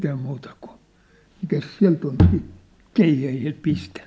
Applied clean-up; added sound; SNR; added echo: none; none; none; none.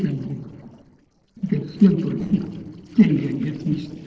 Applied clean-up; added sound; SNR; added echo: neural separator model SepFormer DNS4.